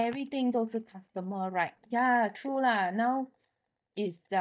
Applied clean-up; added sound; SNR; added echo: neural mask model DeepFilterNet 3.